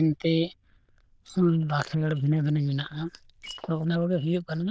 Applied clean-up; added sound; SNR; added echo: neural diffusion model UNIVERSE++.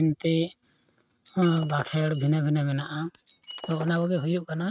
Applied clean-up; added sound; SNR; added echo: neural mask model RNNoise.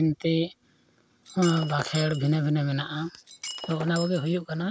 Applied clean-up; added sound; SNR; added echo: none; Shatter; 13 dB; none.